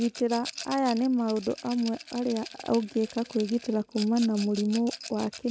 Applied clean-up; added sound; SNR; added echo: none; Rattle; 15 dB; none.